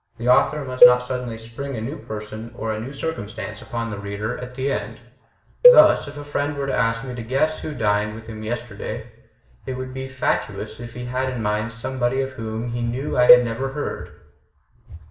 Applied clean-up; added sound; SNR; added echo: none; Cowbell; -3 dB; reverberation time 0.7 s.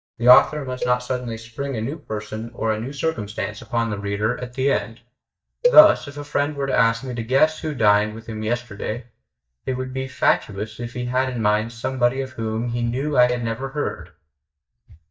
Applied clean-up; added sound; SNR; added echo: neural mask model DeepFilterNet 3.